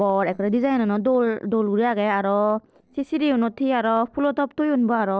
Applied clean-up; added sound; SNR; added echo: neural separator model SepFormer DNS4.